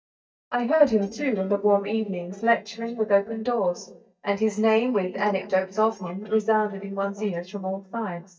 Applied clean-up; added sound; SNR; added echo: neural mask model DeepFilterNet 3.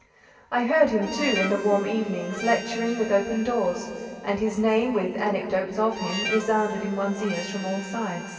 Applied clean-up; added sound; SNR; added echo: none; Harmonica; 13 dB; reverberation time 2.6 s.